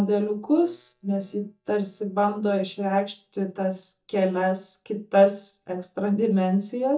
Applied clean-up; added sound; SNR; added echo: neural mask model DeepFilterNet 3.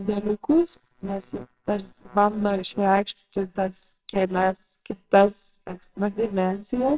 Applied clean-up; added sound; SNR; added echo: neural separator model SepFormer WHAMR!.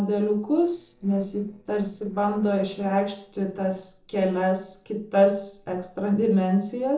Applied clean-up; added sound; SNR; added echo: neural separator model SepFormer DNS4.